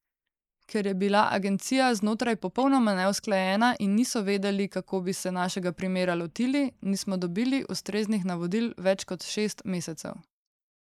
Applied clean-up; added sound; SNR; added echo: neural mask model Resemble Enhance denoiser.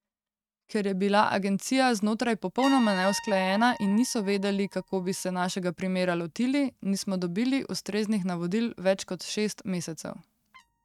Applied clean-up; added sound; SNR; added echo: neural mask model RNNoise.